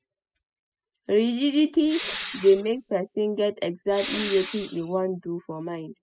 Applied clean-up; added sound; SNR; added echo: classical method spectral subtraction.